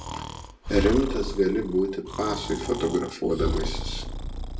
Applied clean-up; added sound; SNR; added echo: none; Breathing; 5 dB; reverberation time 0.2 s.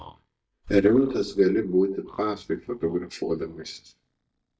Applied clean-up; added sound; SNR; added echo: neural mask model DeepFilterNet 3.